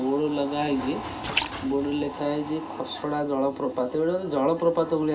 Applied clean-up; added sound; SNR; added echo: none; Liquid; 8 dB; reverberation time 0.2 s.